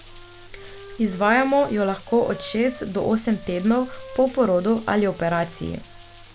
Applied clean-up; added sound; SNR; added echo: none; Wind instrument, woodwind instrument + Rain; 19 dB; none.